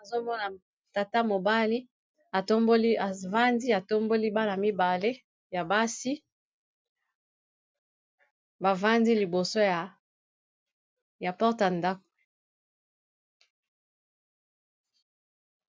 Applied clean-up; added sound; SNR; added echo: none; none; none; none.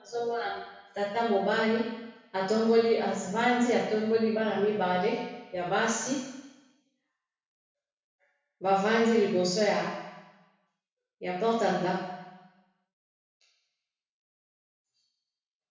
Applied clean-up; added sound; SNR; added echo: none; none; none; reverberation time 1.0 s.